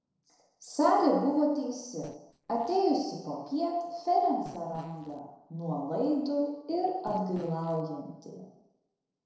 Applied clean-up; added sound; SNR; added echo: neural separator model SepFormer DNS4.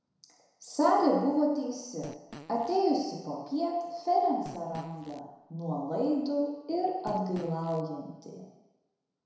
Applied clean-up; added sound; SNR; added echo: none; Fart; 19 dB; reverberation time 1.0 s.